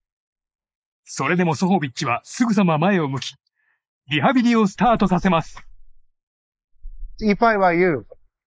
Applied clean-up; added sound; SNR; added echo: neural mask model Resemble Enhance denoiser.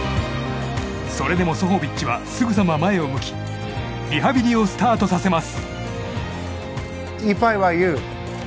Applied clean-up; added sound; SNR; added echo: none; none; none; none.